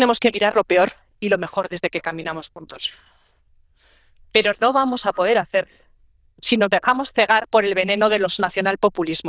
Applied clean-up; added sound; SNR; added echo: neural diffusion model UNIVERSE++.